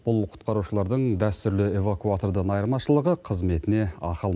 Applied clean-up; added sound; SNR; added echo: none; none; none; none.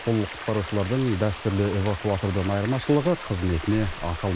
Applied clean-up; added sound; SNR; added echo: none; Stream; 11 dB; none.